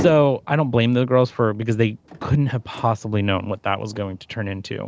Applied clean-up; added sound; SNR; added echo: none; Motor vehicle (road); 17 dB; none.